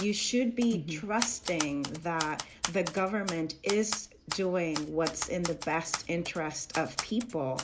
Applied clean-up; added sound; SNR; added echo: none; Typewriter; 9 dB; none.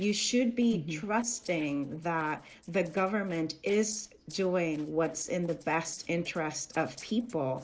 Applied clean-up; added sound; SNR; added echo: neural separator model SepFormer DNS4.